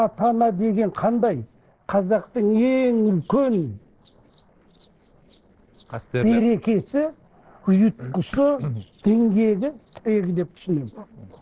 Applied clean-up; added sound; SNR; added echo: neural separator model SepFormer DNS4.